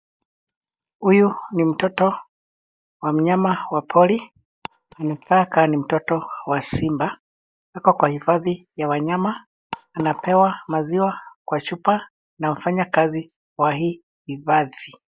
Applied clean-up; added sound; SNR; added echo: neural mask model DeepFilterNet 3.